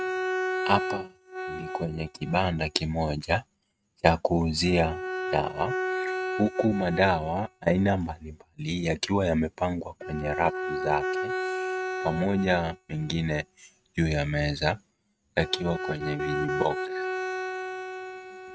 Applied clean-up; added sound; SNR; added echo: neural mask model RNNoise.